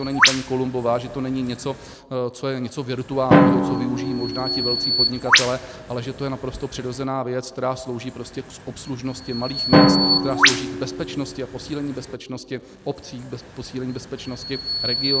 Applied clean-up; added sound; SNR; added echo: none; Drum + Bird vocalization, bird call, bird song; -4 dB; none.